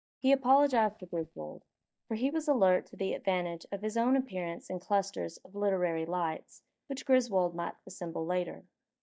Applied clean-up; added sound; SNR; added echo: neural mask model DeepFilterNet 3.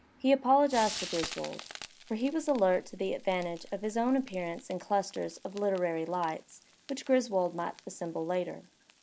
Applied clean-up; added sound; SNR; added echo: none; Frying (food); 16 dB; none.